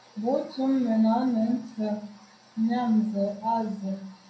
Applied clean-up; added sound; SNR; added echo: none; none; none; reverberation time 0.6 s.